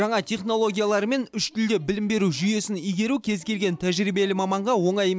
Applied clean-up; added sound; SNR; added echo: none; none; none; none.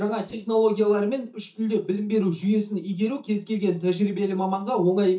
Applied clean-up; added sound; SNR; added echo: neural mask model DeepFilterNet 3.